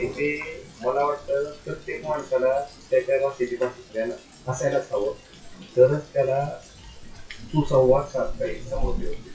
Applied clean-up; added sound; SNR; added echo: classical method WPE with log-MMSE.